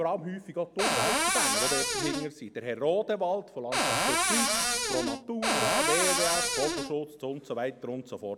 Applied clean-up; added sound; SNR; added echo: none; Cupboard open or close; -5 dB; none.